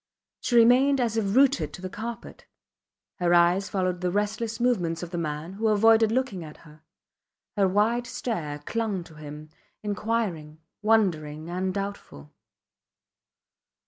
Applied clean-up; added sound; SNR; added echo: none; none; none; none.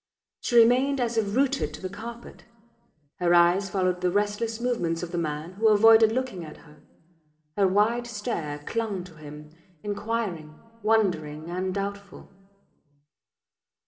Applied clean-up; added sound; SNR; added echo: none; none; none; reverberation time 2.6 s.